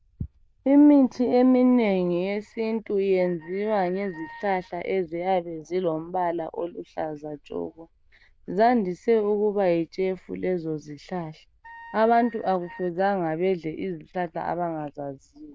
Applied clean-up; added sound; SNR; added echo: neural diffusion model UNIVERSE++.